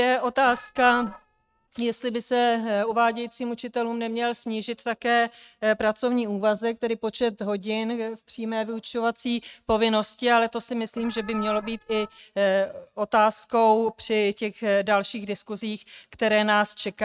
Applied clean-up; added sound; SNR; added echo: neural mask model RNNoise.